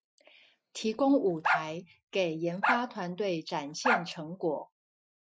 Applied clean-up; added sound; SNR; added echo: classical method Wiener filter.